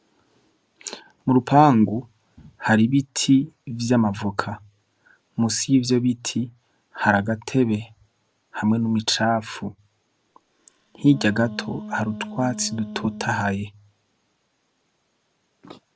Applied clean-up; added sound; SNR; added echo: none; Wind instrument, woodwind instrument; 13 dB; none.